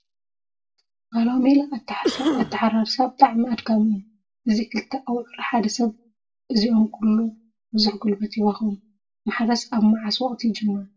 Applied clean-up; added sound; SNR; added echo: none; Cough; 5 dB; reverberation time 0.2 s.